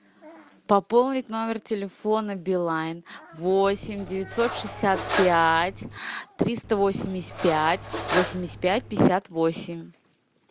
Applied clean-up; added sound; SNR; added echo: none; Cutlery, silverware; 7 dB; none.